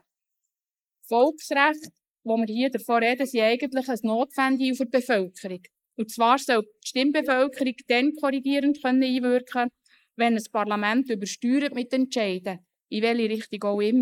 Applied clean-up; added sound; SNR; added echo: neural mask model Resemble Enhance denoiser.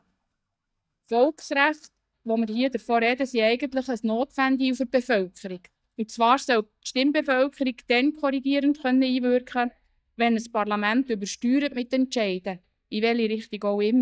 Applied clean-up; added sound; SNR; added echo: neural mask model DeepFilterNet 3.